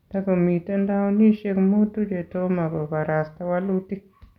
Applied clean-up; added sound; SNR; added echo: none; none; none; none.